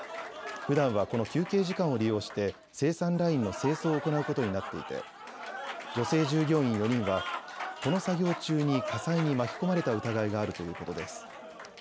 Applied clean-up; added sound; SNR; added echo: none; Applause / Crowd; 10 dB; none.